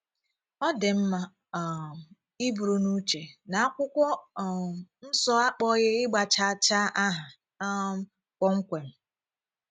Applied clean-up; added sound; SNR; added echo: none; none; none; none.